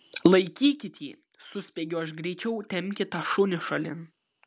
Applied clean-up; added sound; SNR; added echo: none; none; none; none.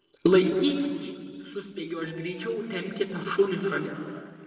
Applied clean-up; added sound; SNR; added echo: neural separator model SepFormer DNS4.